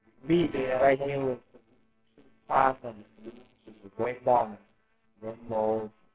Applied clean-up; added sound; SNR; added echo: neural separator model SepFormer WHAMR!.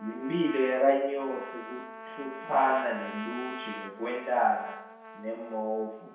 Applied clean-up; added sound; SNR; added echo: none; Trumpet; 12 dB; reverberation time 0.7 s.